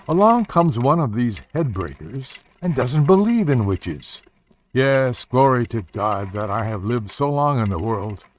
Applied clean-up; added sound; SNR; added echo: neural mask model RNNoise.